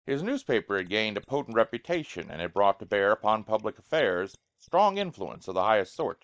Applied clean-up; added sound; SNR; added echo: neural mask model DeepFilterNet 3.